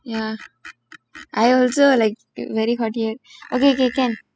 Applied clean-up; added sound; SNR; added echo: classical method spectral subtraction.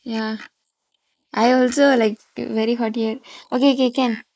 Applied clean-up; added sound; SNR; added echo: neural mask model Resemble Enhance denoiser.